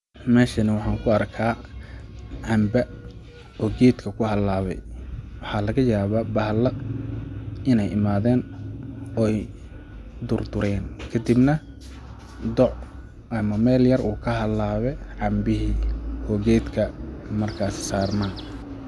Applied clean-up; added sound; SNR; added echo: none; Chirp, tweet; 19 dB; none.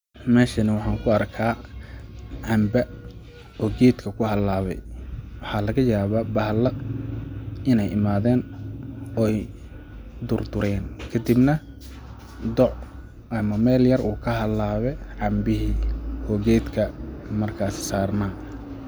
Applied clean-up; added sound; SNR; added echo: none; none; none; none.